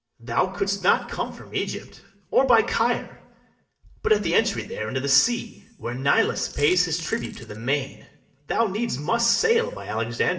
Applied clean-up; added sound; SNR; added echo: none; Coin (dropping); 18 dB; reverberation time 0.6 s.